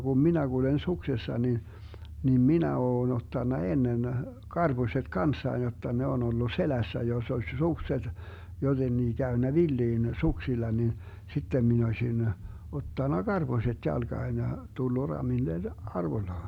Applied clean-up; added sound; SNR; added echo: none; none; none; none.